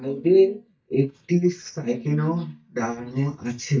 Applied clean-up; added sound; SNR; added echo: neural mask model DeepFilterNet 3.